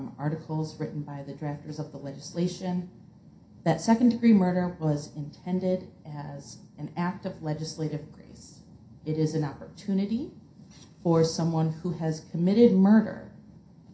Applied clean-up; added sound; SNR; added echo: none; none; none; reverberation time 0.3 s.